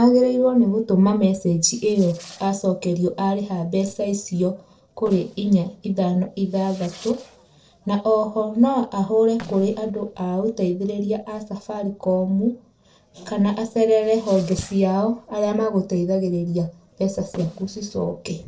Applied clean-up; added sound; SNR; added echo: neural separator model SepFormer DNS4.